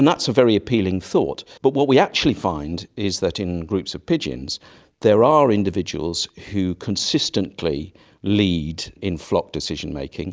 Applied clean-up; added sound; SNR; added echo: none; none; none; none.